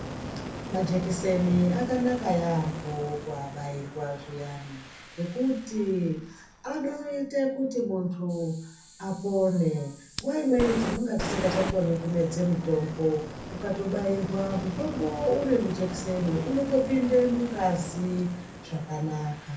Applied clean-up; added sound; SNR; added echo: none; Fire; 10 dB; reverberation time 0.6 s.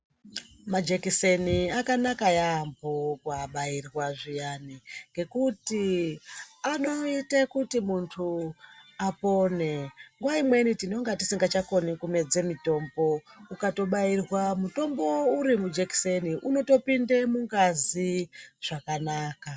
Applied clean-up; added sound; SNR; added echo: none; none; none; none.